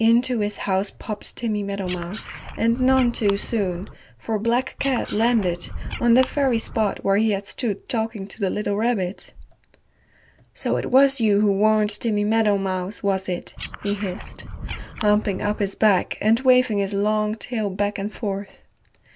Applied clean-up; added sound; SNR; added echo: none; Frog; 11 dB; none.